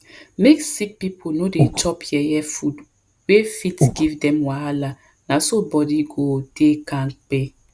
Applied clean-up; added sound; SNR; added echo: none; Breathing; -2 dB; none.